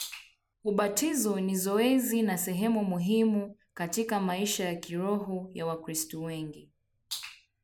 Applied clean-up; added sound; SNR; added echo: none; none; none; none.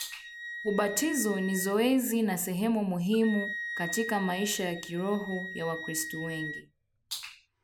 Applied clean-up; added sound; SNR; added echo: none; Wind instrument, woodwind instrument; 10 dB; none.